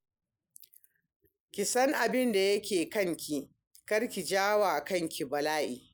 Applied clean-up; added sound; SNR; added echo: neural mask model Resemble Enhance denoiser.